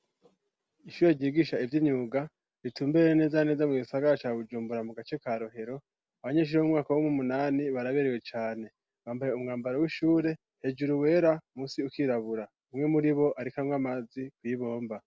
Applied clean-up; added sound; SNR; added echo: none; none; none; none.